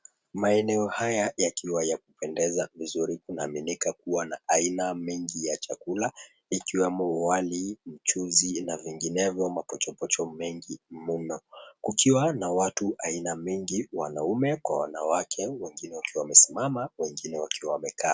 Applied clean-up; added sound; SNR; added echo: none; none; none; none.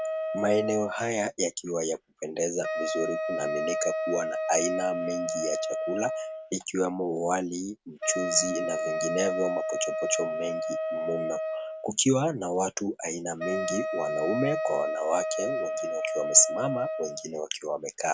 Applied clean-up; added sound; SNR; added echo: none; Wind instrument, woodwind instrument; 2 dB; none.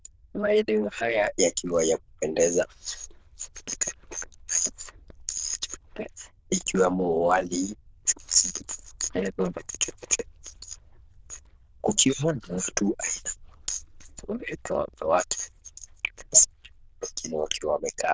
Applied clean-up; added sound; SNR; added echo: neural diffusion model UNIVERSE++.